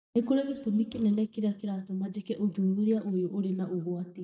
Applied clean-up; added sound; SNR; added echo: neural mask model DeepFilterNet 3.